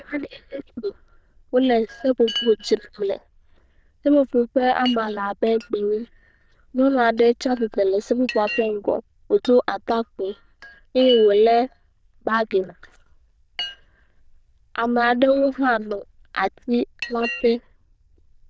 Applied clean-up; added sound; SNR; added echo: neural diffusion model UNIVERSE++.